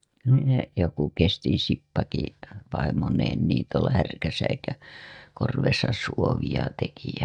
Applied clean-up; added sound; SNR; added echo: neural mask model DeepFilterNet 3.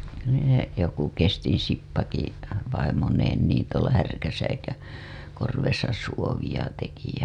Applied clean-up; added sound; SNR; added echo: none; none; none; none.